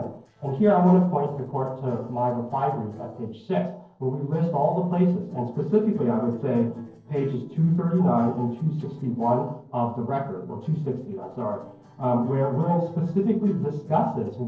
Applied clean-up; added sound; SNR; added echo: neural separator model SepFormer DNS4.